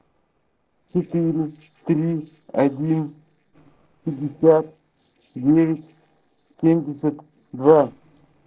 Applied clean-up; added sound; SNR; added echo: neural separator model SepFormer DNS4.